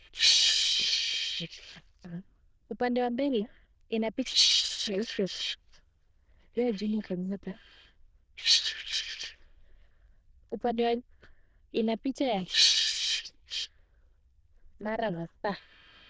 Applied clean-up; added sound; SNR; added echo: neural diffusion model UNIVERSE++.